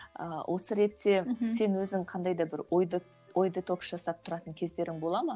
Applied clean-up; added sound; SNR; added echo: none; none; none; none.